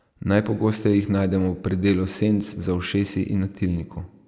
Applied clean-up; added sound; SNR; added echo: none; none; none; none.